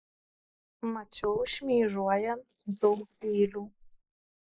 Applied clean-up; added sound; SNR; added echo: neural mask model Resemble Enhance denoiser.